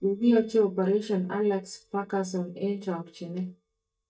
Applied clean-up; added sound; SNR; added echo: neural mask model DeepFilterNet 3.